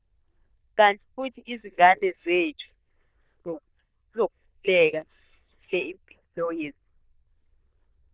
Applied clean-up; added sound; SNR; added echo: neural diffusion model UNIVERSE++.